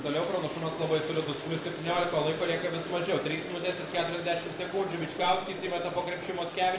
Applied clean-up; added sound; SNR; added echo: none; Toilet flush; 9 dB; reverberation time 0.7 s.